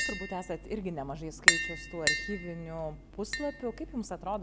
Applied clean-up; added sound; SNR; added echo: none; Tap; -4 dB; none.